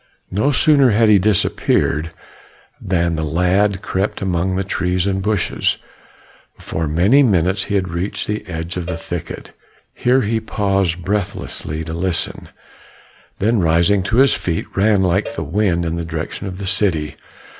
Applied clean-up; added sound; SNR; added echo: none; Cowbell; 20 dB; none.